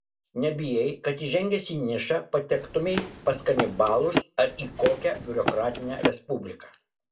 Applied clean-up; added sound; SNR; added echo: none; Run; 4 dB; reverberation time 0.2 s.